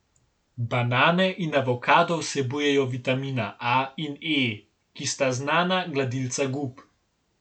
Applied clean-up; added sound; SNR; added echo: none; none; none; none.